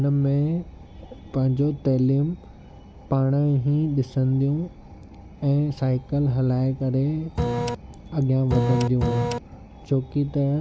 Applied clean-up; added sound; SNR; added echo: none; Printer; 1 dB; none.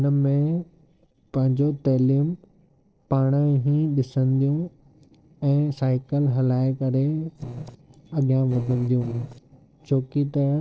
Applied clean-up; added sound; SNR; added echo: neural separator model SepFormer DNS4.